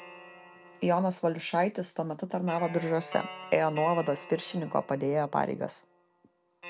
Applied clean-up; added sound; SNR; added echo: none; Guitar; 17 dB; none.